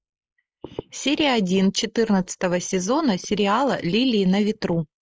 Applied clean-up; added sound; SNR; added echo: neural mask model Resemble Enhance denoiser.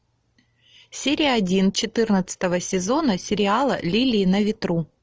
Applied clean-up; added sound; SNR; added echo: none; none; none; none.